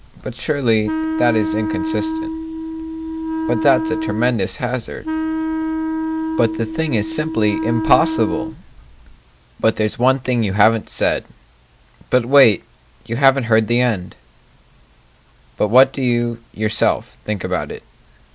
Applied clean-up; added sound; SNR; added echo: none; Wind instrument, woodwind instrument; 3 dB; none.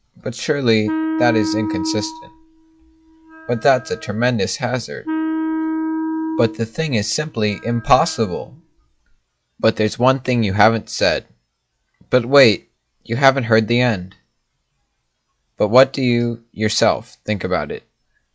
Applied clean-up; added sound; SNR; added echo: classical method log-MMSE.